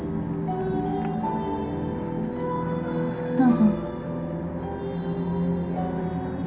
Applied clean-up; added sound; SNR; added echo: none; Train; 16 dB; reverberation time 0.5 s.